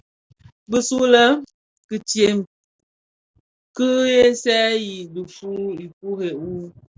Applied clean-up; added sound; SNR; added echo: none; none; none; none.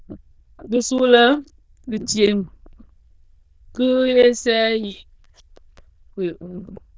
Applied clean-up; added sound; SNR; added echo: neural diffusion model UNIVERSE++.